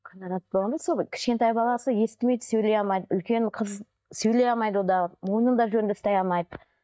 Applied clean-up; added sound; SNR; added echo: neural mask model DeepFilterNet 3.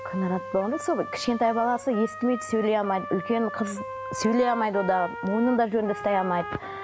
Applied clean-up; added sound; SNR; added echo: none; Trumpet; 10 dB; none.